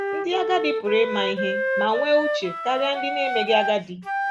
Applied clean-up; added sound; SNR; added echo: none; Wind instrument, woodwind instrument; 2 dB; none.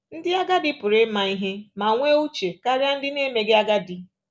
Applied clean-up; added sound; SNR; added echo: none; none; none; none.